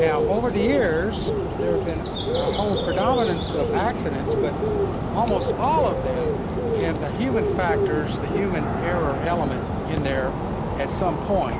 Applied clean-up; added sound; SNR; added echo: none; Bird; -2 dB; none.